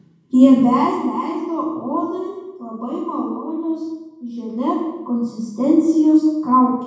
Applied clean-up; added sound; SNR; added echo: none; none; none; reverberation time 1.1 s.